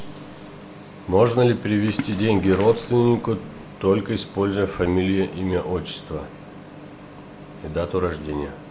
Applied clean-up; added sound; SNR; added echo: none; Splash, splatter; 12 dB; none.